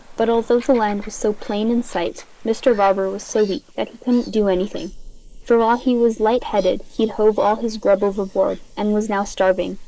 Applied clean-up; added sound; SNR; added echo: neural mask model Resemble Enhance denoiser.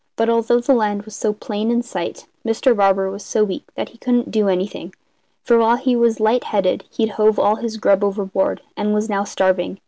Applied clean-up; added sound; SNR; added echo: none; none; none; none.